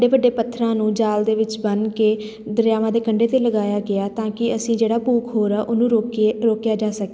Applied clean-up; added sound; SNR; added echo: none; none; none; none.